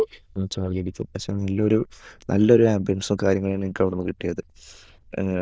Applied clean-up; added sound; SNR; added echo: neural diffusion model UNIVERSE++.